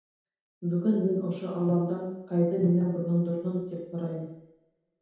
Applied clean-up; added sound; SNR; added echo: none; none; none; reverberation time 0.9 s.